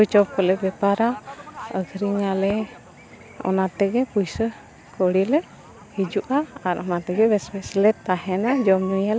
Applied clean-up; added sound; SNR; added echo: none; none; none; none.